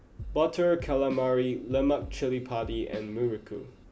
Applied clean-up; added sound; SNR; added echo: none; Drum kit; 14 dB; none.